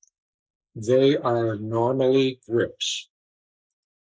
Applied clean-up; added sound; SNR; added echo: neural mask model Resemble Enhance denoiser.